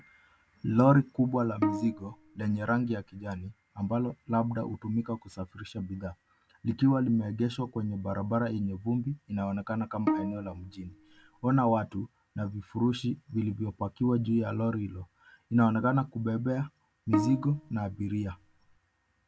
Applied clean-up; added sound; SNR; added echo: none; Bowed string instrument; 5 dB; none.